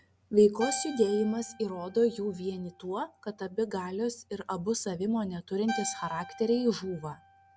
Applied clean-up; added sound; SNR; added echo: none; Keyboard (musical); 15 dB; none.